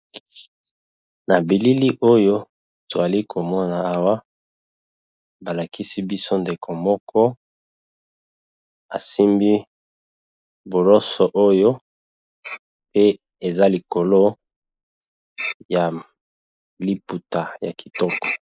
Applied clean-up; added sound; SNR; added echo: neural mask model Resemble Enhance denoiser.